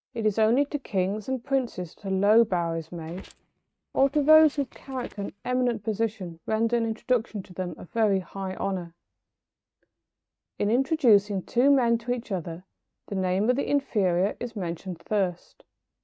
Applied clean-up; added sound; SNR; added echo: neural mask model RNNoise.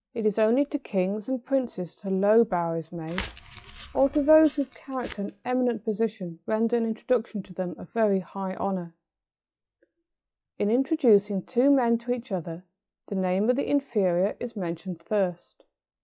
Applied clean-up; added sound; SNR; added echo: classical method log-MMSE.